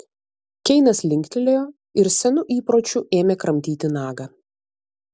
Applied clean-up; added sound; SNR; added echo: none; none; none; none.